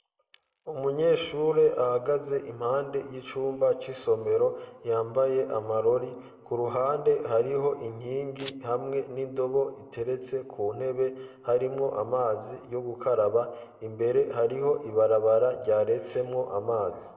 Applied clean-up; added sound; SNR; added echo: none; Domestic sounds, home sounds; 15 dB; reverberation time 1.5 s.